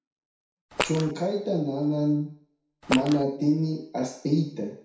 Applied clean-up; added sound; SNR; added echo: none; Fart; 4 dB; reverberation time 0.6 s.